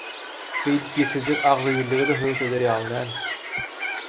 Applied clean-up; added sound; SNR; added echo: none; Bird; 5 dB; none.